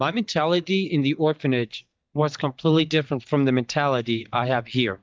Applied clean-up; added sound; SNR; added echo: neural mask model DeepFilterNet 3.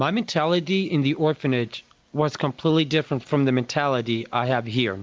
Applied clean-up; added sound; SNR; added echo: none; none; none; none.